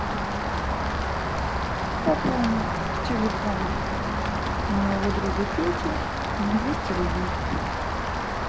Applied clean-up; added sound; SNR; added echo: none; Rain; -3 dB; none.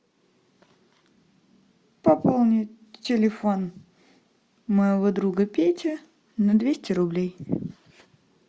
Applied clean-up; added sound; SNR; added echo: none; none; none; none.